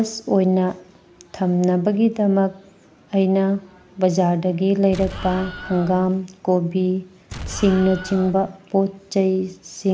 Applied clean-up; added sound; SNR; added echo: none; Explosion; 12 dB; none.